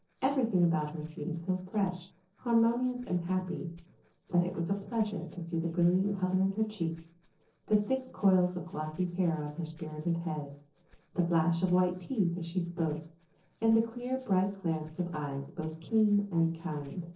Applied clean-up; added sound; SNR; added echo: neural separator model SepFormer DNS4.